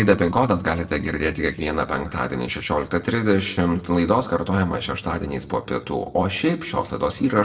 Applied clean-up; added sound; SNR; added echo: neural separator model SepFormer DNS4.